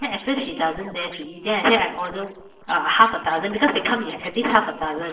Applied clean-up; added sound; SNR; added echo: neural separator model SepFormer DNS4.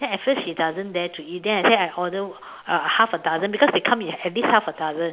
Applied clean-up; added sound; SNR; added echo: none; none; none; none.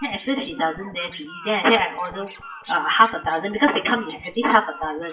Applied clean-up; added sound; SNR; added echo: classical method WPE with log-MMSE.